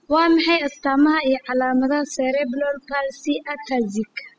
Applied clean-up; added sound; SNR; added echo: classical method spectral subtraction.